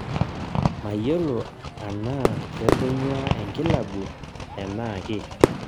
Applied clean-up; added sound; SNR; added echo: none; Fireworks; -3 dB; none.